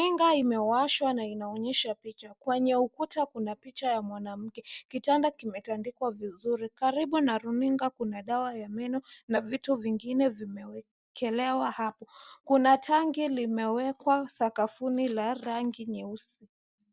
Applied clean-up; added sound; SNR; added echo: none; none; none; none.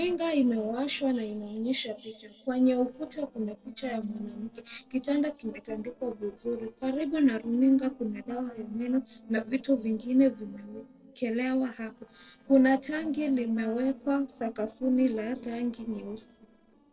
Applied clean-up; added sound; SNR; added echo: neural separator model SepFormer DNS4.